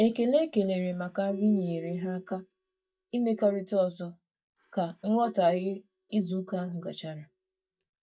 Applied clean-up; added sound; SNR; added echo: neural mask model DeepFilterNet 3.